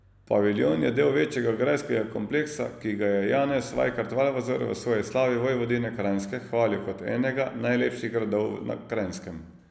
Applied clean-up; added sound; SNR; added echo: none; none; none; none.